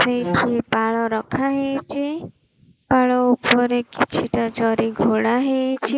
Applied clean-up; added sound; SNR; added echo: neural mask model Resemble Enhance denoiser.